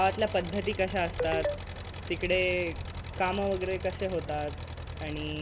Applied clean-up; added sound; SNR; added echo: none; Engine; 9 dB; none.